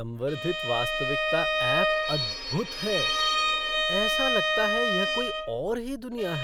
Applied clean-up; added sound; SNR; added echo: none; Bowed string instrument; -4 dB; none.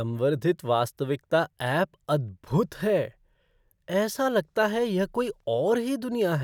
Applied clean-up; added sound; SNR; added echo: none; none; none; none.